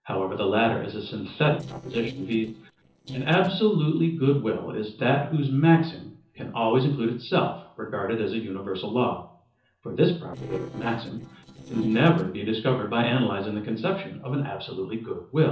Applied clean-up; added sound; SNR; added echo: neural separator model SepFormer DNS4.